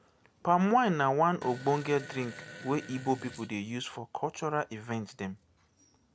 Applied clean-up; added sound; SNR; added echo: none; Fart; 17 dB; none.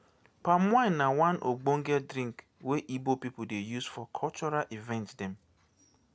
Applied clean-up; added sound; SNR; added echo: none; none; none; none.